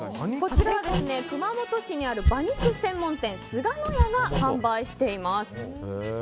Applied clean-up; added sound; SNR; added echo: none; Hammer; 1 dB; none.